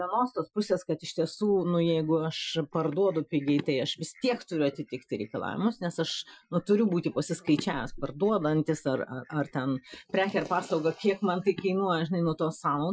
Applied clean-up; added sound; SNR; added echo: classical method Wiener filter.